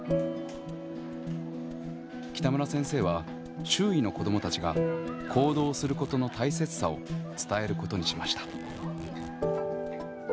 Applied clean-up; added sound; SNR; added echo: none; Packing tape, duct tape + Dog; 19 dB; none.